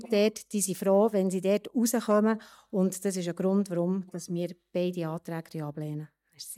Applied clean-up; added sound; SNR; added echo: neural mask model DeepFilterNet 3.